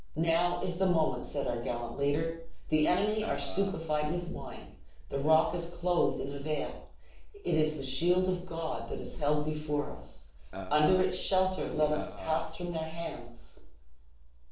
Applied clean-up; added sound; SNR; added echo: neural separator model SepFormer DNS4.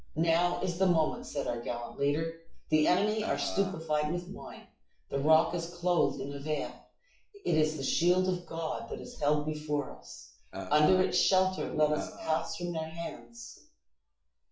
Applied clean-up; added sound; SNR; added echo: classical method WPE with log-MMSE.